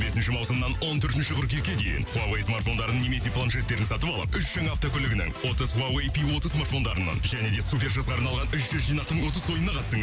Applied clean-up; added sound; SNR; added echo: none; none; none; none.